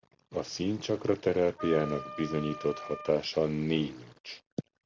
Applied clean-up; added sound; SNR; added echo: none; Wind instrument, woodwind instrument; 12 dB; none.